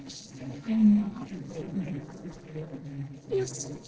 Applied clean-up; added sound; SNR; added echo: neural separator model SepFormer DNS4.